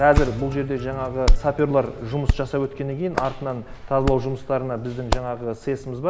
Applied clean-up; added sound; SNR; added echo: none; Hands; 2 dB; none.